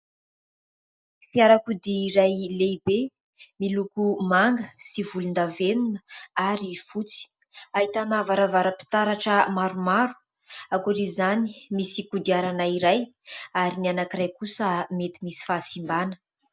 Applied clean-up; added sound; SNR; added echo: none; none; none; none.